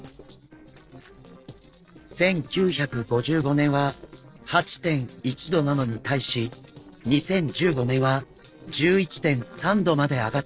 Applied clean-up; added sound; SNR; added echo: neural separator model SepFormer DNS4.